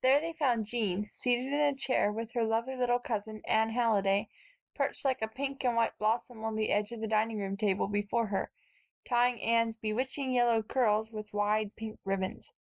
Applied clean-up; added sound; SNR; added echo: neural mask model Resemble Enhance denoiser.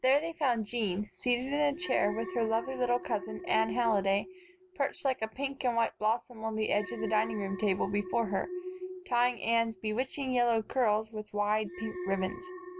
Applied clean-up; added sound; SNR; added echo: none; Alarm; 13 dB; none.